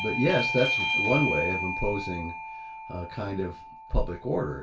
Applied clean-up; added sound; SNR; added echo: none; Bell / Doorbell; 3 dB; reverberation time 0.2 s.